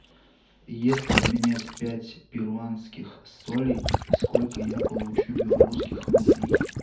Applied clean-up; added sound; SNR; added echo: none; Water / Liquid; -4 dB; reverberation time 0.5 s.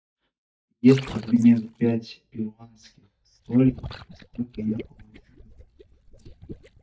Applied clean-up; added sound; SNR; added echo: neural mask model DeepFilterNet 3.